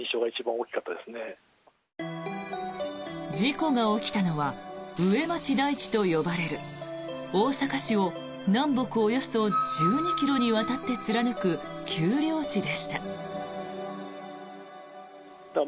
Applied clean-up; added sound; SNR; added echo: none; none; none; none.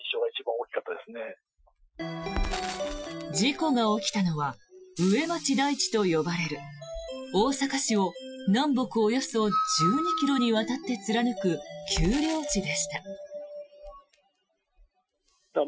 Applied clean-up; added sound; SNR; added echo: classical method Wiener filter.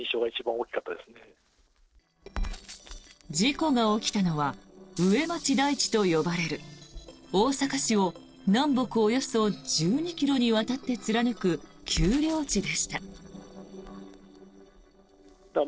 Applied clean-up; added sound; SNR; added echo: neural separator model SepFormer DNS4.